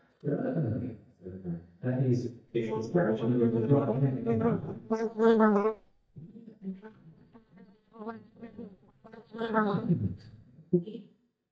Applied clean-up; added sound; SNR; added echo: neural mask model DeepFilterNet 3.